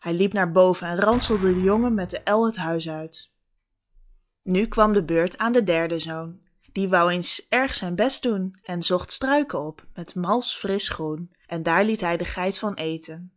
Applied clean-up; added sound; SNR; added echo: classical method log-MMSE.